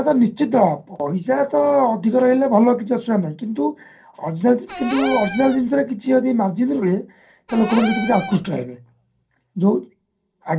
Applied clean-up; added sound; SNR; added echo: none; Cupboard open or close / Door; 10 dB; reverberation time 0.3 s.